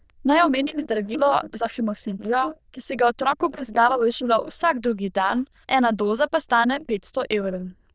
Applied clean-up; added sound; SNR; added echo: neural diffusion model UNIVERSE++.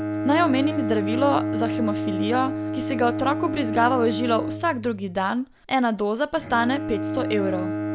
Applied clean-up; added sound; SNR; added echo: none; Bowed string instrument; 3 dB; none.